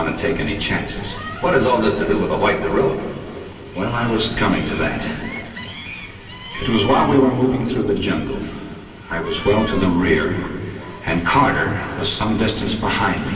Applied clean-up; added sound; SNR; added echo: none; Meow; 14 dB; reverberation time 2.5 s.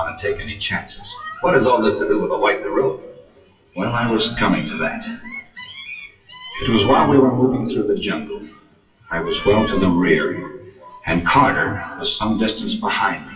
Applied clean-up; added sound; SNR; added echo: classical method WPE with log-MMSE.